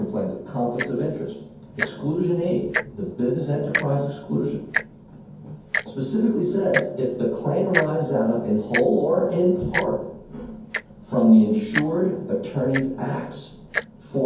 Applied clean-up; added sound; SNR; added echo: none; Tick-tock; 10 dB; reverberation time 0.6 s.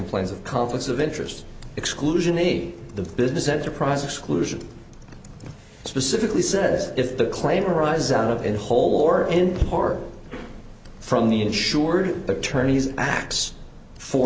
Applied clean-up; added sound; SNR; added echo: none; none; none; none.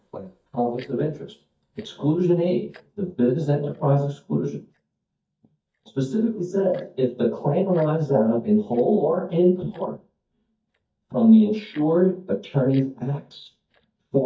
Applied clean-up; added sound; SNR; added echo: neural mask model DeepFilterNet 3.